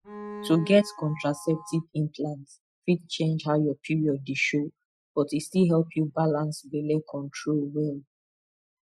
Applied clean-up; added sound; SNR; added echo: classical method Wiener filter.